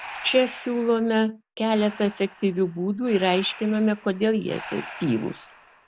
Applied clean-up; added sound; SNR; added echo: none; Breathing; 17 dB; none.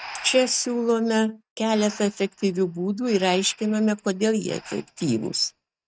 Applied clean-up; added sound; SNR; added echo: neural mask model RNNoise.